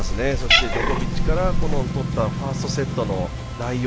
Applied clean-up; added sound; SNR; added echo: none; Cat + Engine; -5 dB; none.